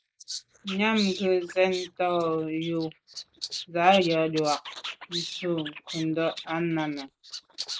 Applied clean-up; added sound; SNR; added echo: neural mask model Resemble Enhance denoiser.